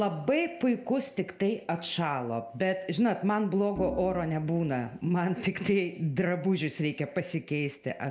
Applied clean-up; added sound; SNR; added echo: none; Organ; 14 dB; none.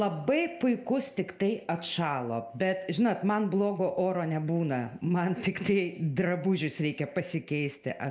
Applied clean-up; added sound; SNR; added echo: neural mask model Resemble Enhance denoiser.